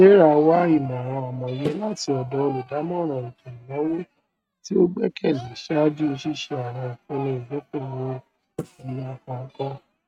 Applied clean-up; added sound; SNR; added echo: neural mask model RNNoise.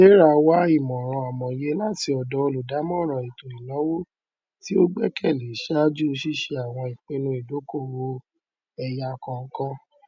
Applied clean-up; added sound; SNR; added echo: none; none; none; none.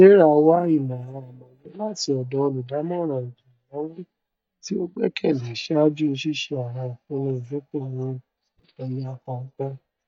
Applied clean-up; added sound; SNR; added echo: neural mask model DeepFilterNet 3.